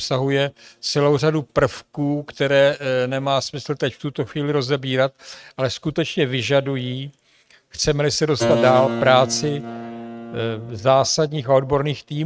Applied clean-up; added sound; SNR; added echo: neural mask model RNNoise.